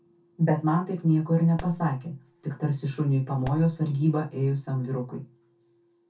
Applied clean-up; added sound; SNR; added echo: none; Fireworks; 19 dB; reverberation time 0.3 s.